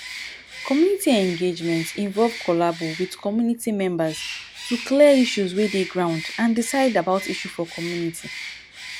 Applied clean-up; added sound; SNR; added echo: none; Bird; 13 dB; none.